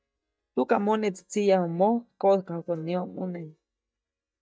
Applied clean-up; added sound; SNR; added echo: neural mask model DeepFilterNet 3.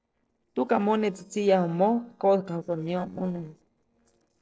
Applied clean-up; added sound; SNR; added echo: neural separator model SepFormer DNS4.